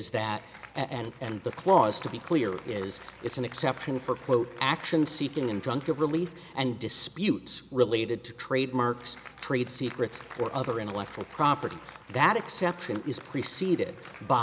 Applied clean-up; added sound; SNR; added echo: none; Applause; 19 dB; none.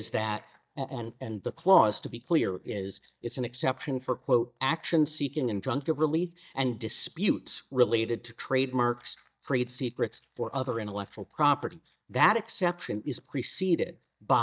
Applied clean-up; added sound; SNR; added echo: neural mask model DeepFilterNet 3.